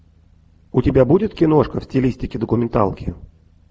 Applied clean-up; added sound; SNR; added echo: none; none; none; none.